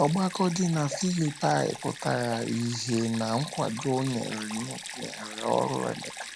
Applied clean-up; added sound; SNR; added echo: none; Stream; 12 dB; none.